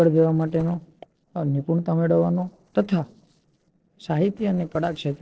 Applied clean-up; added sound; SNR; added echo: neural separator model SepFormer DNS4.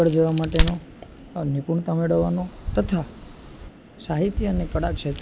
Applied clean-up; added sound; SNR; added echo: none; Crack; 5 dB; none.